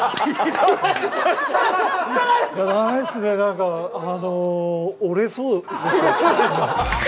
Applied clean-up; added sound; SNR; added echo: none; none; none; none.